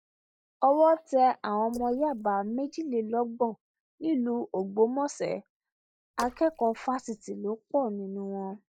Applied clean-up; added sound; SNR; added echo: neural mask model DeepFilterNet 3.